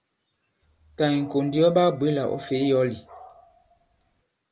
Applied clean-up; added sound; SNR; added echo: none; Dog; 18 dB; none.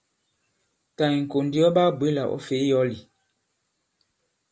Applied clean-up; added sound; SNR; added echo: none; none; none; none.